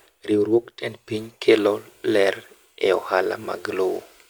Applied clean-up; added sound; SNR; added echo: none; none; none; none.